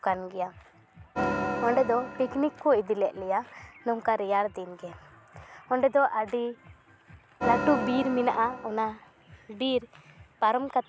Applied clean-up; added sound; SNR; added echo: none; Organ; 5 dB; none.